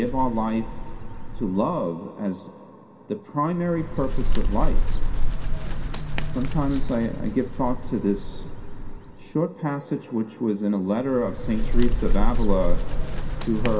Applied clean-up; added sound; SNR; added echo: none; Bird; -4 dB; reverberation time 0.3 s.